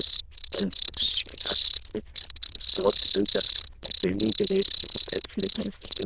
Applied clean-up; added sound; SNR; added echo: neural diffusion model UNIVERSE++.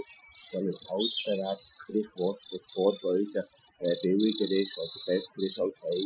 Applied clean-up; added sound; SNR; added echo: classical method Wiener filter.